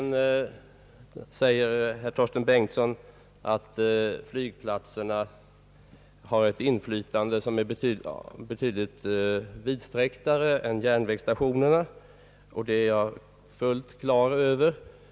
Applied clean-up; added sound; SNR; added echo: none; none; none; none.